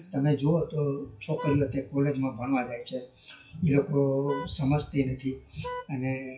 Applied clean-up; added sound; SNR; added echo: classical method WPE with log-MMSE.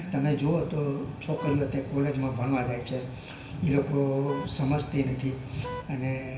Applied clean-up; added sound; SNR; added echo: none; Vehicle horn, car horn, honking; 15 dB; reverberation time 0.9 s.